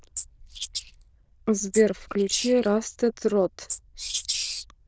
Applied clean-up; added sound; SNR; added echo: neural diffusion model UNIVERSE++.